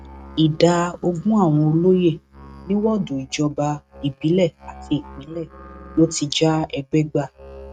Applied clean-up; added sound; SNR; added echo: neural mask model RNNoise.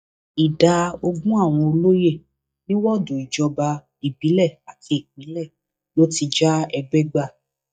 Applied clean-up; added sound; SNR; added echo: neural mask model DeepFilterNet 3.